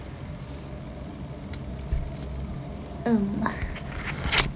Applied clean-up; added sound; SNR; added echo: none; none; none; none.